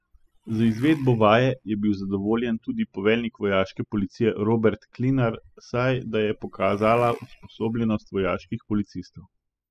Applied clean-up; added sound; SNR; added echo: classical method spectral subtraction.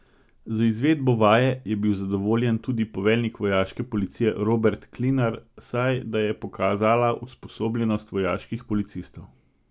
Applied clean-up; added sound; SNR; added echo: none; none; none; none.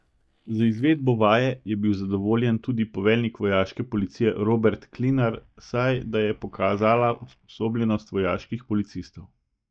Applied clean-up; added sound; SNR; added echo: neural mask model DeepFilterNet 3.